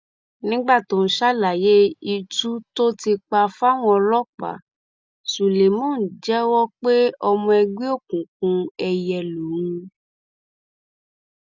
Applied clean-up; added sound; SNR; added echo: none; none; none; none.